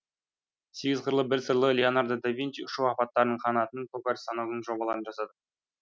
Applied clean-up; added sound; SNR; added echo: none; none; none; none.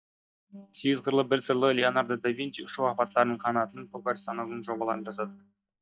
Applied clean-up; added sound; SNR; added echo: neural mask model DeepFilterNet 3.